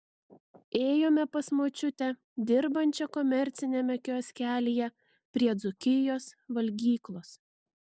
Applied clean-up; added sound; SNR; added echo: none; none; none; none.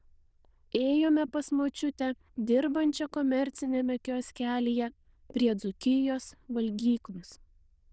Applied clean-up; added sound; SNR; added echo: neural diffusion model UNIVERSE++.